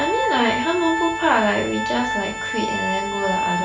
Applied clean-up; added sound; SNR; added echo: none; Organ; 2 dB; none.